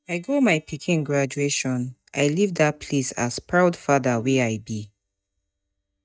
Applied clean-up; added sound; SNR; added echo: neural mask model DeepFilterNet 3.